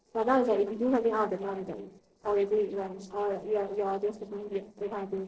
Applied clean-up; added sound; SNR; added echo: neural separator model SepFormer DNS4.